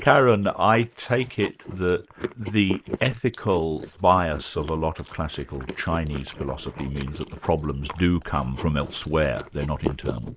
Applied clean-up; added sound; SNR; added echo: neural mask model Resemble Enhance denoiser.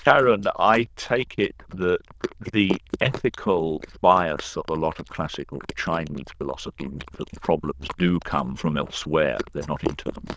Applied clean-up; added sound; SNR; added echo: neural diffusion model UNIVERSE++.